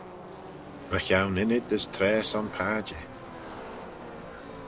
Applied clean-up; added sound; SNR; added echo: none; Car passing by / Race car, auto racing; 11 dB; none.